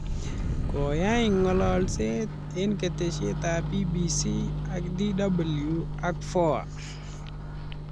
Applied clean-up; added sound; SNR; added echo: none; Microwave oven; 3 dB; none.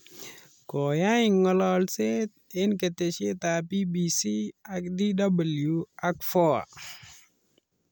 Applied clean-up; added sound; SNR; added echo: none; none; none; none.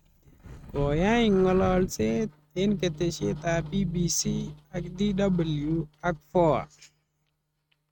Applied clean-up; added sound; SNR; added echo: neural mask model RNNoise.